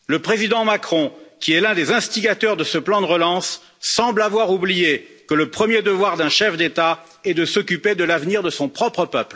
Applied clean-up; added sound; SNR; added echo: none; none; none; none.